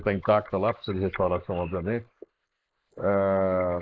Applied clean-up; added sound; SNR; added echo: neural mask model Resemble Enhance denoiser.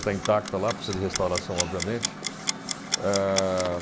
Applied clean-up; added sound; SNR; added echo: none; Clock; 5 dB; none.